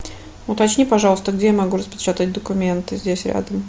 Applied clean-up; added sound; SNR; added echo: none; none; none; none.